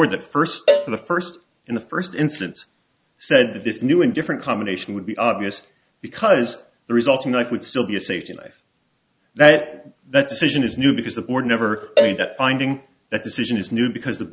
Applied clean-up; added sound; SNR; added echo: none; Cowbell; 3 dB; none.